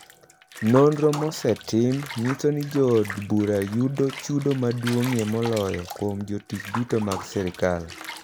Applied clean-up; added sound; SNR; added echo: none; Bathtub (filling or washing) / Water; 14 dB; none.